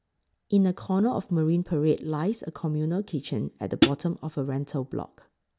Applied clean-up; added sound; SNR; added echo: none; Hi-hat; -5 dB; none.